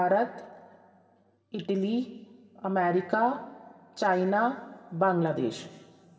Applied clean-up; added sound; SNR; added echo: none; none; none; reverberation time 2.4 s.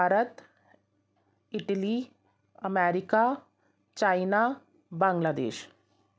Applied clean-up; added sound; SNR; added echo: none; none; none; none.